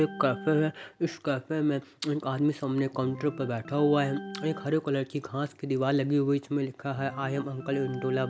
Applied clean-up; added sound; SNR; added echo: none; Organ; 16 dB; none.